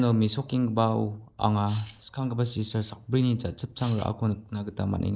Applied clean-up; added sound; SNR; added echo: neural mask model Resemble Enhance denoiser.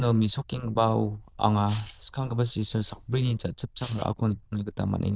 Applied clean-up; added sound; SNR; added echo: neural diffusion model UNIVERSE++.